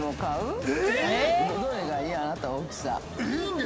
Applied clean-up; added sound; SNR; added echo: none; Insect; 18 dB; none.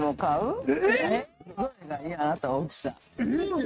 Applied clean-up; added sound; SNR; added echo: neural mask model RNNoise.